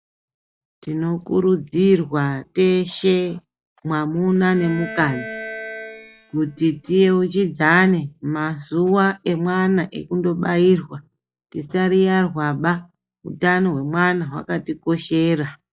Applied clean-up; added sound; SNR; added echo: classical method log-MMSE.